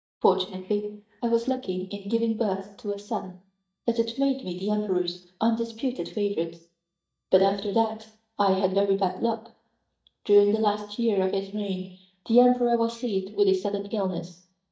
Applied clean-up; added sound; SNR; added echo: neural mask model DeepFilterNet 3.